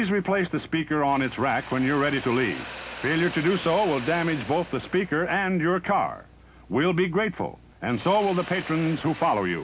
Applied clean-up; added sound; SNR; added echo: none; Mechanisms; 17 dB; none.